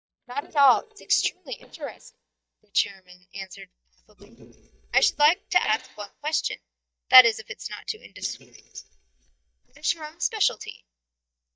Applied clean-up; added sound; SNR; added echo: neural mask model DeepFilterNet 3.